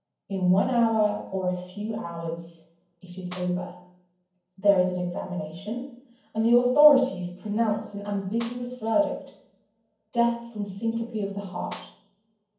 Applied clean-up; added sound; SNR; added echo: none; Snare drum; 19 dB; reverberation time 0.9 s.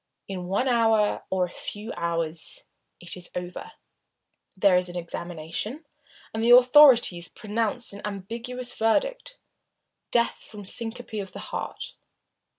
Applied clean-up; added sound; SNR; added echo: none; none; none; none.